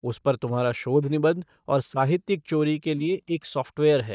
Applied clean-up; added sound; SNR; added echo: neural mask model DeepFilterNet 3.